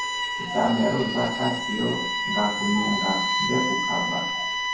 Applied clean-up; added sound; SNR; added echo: none; Bowed string instrument; 1 dB; reverberation time 0.9 s.